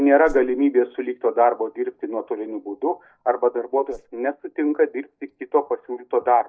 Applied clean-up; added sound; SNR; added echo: neural mask model DeepFilterNet 3.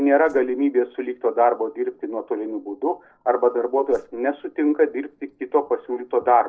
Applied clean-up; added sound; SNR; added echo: neural separator model SepFormer DNS4.